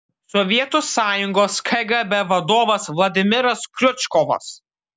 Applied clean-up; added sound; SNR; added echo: none; none; none; none.